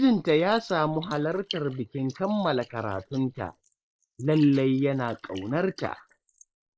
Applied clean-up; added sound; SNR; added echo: neural mask model Resemble Enhance denoiser.